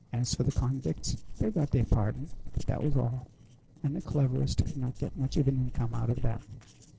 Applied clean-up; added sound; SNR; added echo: neural separator model SepFormer DNS4.